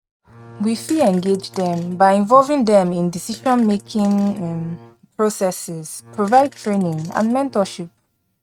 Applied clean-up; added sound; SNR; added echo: neural mask model RNNoise.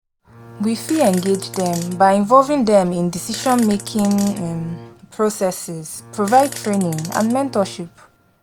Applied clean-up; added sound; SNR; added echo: none; Fart + Bowed string instrument; 16 dB; none.